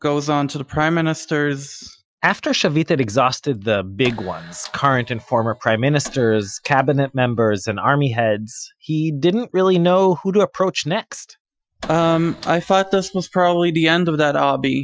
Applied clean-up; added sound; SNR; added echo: classical method Wiener filter.